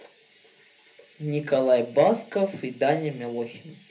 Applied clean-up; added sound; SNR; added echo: none; none; none; reverberation time 0.3 s.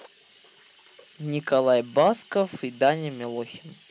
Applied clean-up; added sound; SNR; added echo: none; none; none; none.